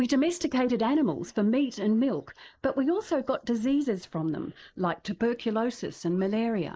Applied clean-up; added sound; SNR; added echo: neural mask model Resemble Enhance denoiser.